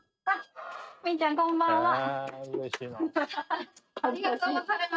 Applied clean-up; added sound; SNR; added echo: neural mask model RNNoise.